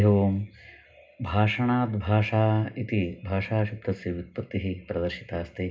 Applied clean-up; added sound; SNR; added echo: none; none; none; reverberation time 0.2 s.